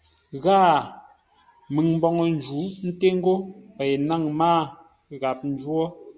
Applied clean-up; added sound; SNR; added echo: none; none; none; none.